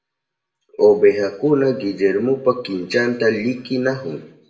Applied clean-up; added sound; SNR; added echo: none; none; none; reverberation time 0.6 s.